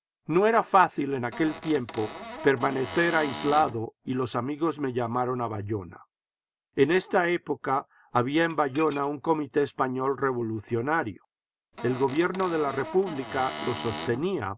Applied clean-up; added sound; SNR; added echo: none; Squeak / Cupboard open or close + Dishes, pots, and pans / Glass; 11 dB; none.